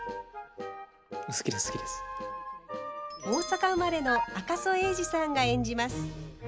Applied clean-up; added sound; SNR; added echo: none; none; none; none.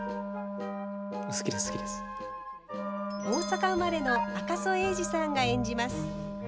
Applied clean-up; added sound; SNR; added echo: none; Wind instrument, woodwind instrument; 5 dB; none.